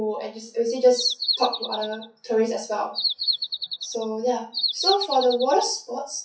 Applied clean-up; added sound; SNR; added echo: classical method WPE with log-MMSE.